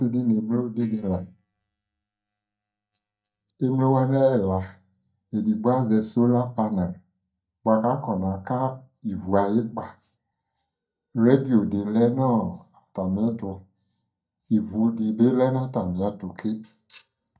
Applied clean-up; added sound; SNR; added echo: neural mask model DeepFilterNet 3.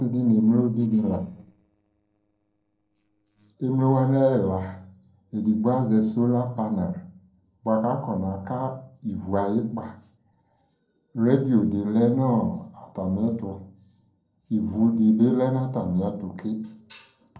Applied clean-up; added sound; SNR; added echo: neural separator model SepFormer DNS4.